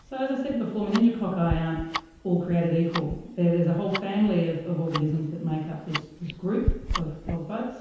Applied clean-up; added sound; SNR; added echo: none; Tick-tock; 9 dB; reverberation time 0.9 s.